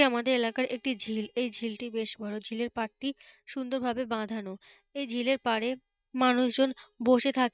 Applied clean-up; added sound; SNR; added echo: neural mask model DeepFilterNet 3.